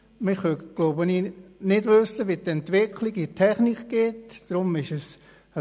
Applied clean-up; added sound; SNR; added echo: none; none; none; none.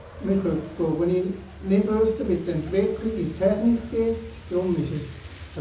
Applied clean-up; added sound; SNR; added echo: none; Truck; 15 dB; reverberation time 0.6 s.